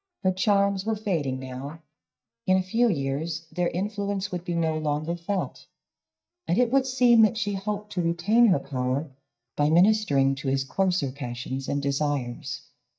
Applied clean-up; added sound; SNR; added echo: neural mask model DeepFilterNet 3.